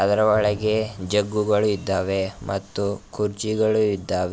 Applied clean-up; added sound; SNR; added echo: none; Drum; 16 dB; none.